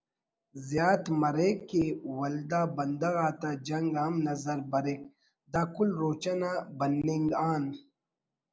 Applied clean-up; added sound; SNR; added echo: none; none; none; none.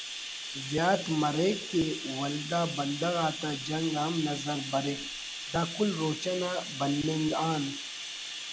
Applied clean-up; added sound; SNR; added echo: none; Bathtub (filling or washing); 8 dB; none.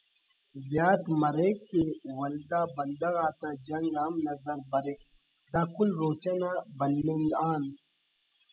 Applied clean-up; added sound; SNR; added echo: classical method spectral subtraction.